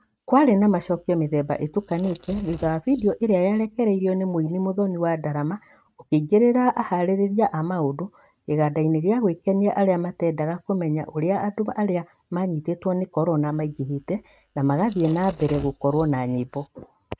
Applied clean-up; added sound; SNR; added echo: neural mask model RNNoise.